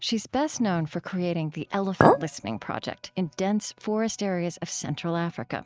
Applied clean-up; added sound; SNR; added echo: neural mask model RNNoise.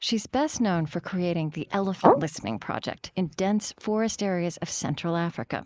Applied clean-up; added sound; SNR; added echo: neural mask model Resemble Enhance denoiser.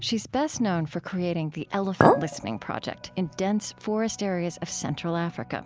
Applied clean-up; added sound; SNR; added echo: none; Chink, clink; -2 dB; none.